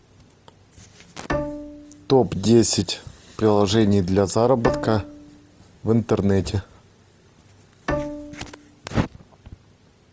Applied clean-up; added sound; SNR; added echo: none; Bowed string instrument; 9 dB; none.